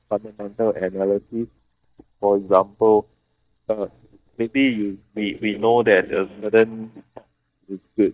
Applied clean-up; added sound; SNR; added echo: neural mask model DeepFilterNet 3.